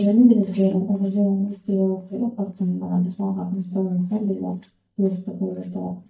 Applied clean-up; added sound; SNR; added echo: neural mask model DeepFilterNet 3.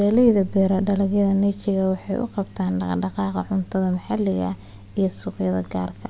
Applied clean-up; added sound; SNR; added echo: none; none; none; none.